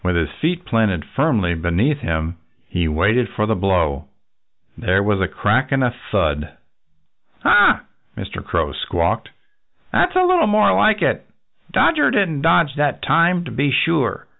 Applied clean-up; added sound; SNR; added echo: none; none; none; none.